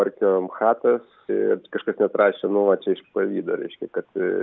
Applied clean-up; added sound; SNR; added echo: none; none; none; none.